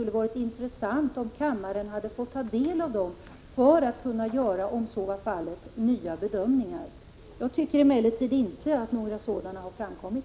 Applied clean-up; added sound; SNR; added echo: none; none; none; none.